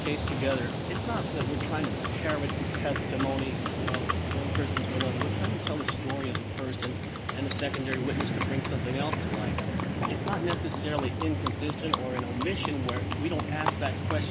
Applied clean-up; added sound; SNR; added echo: none; Livestock, farm animals, working animals; -4 dB; none.